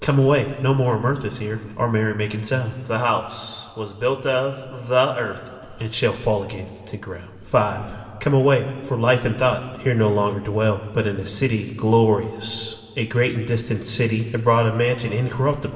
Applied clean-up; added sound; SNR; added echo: none; none; none; reverberation time 2.1 s.